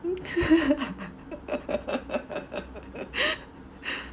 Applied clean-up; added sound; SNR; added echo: none; none; none; none.